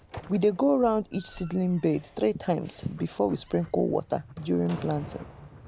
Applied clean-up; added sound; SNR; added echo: none; Writing + Slam; 18 dB; none.